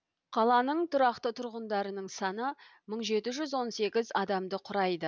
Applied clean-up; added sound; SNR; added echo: none; none; none; none.